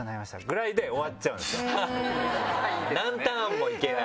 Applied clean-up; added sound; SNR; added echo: none; none; none; none.